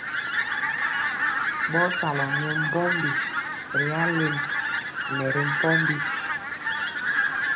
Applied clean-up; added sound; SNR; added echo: none; Fowl; -4 dB; none.